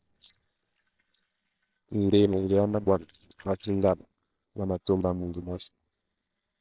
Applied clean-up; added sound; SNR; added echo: neural separator model SepFormer WHAMR!.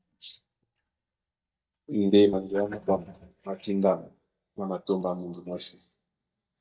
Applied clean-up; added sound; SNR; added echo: neural mask model DeepFilterNet 3.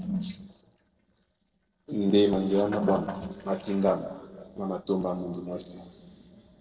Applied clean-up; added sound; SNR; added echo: neural separator model SepFormer DNS4.